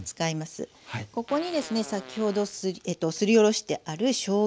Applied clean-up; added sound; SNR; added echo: none; Fart; 18 dB; none.